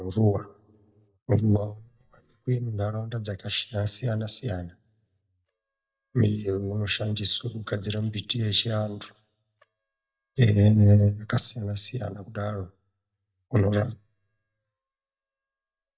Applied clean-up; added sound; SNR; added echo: neural mask model DeepFilterNet 3.